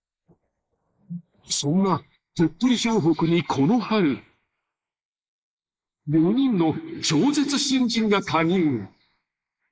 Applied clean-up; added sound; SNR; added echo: neural mask model Resemble Enhance denoiser.